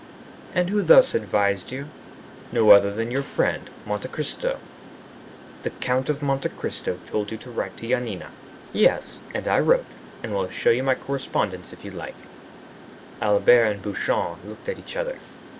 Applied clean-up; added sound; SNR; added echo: none; Mechanisms; 18 dB; none.